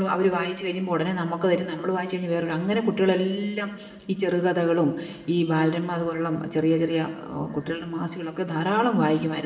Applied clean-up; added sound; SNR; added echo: none; none; none; reverberation time 2.5 s.